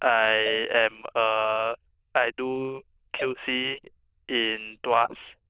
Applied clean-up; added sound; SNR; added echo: neural diffusion model UNIVERSE++.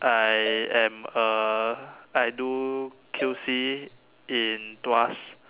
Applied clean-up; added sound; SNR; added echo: none; Cowbell; 17 dB; none.